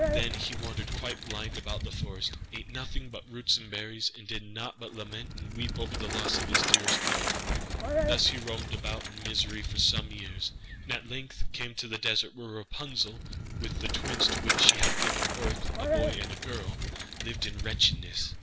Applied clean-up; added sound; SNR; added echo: none; Bicycle; 0 dB; none.